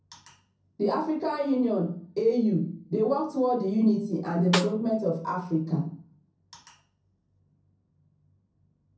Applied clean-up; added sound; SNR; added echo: none; Snare drum; 7 dB; reverberation time 0.6 s.